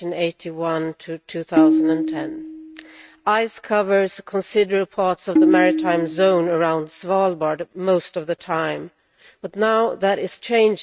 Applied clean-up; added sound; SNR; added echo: neural mask model RNNoise.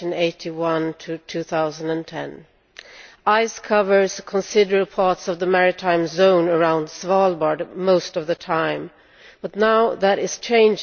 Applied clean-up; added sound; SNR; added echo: none; none; none; none.